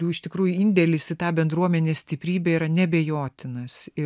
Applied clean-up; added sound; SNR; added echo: none; none; none; none.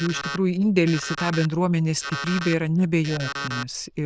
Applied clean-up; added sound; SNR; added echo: neural diffusion model UNIVERSE++.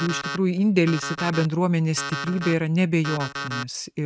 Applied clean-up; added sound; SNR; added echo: neural mask model RNNoise.